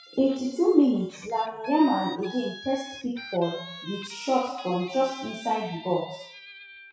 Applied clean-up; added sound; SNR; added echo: classical method WPE with log-MMSE.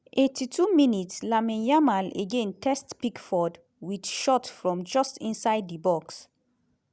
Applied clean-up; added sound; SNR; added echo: none; none; none; none.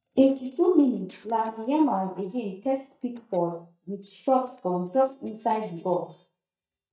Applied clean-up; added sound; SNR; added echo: neural mask model DeepFilterNet 3.